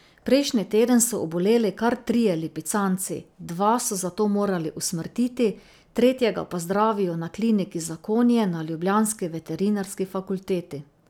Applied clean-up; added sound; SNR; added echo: none; none; none; none.